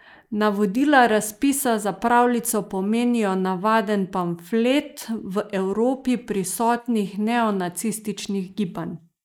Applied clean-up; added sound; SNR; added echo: neural mask model Resemble Enhance denoiser.